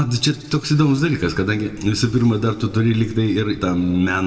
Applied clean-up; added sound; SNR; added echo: none; none; none; reverberation time 1.5 s.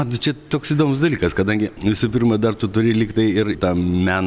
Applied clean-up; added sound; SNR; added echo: none; none; none; none.